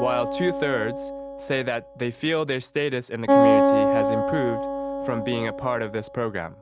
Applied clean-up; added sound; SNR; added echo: none; Acoustic guitar; -3 dB; none.